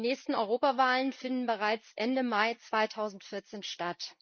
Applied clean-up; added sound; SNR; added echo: neural mask model Resemble Enhance denoiser.